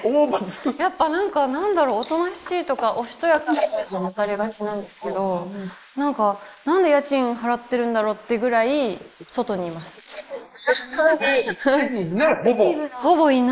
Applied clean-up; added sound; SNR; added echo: neural mask model Resemble Enhance denoiser.